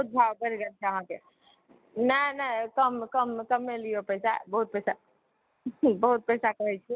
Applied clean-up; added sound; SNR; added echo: none; none; none; none.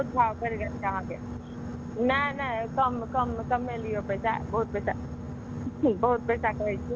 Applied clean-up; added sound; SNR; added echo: none; Boat, Water vehicle; 7 dB; none.